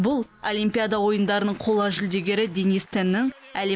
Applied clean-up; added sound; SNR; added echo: none; none; none; none.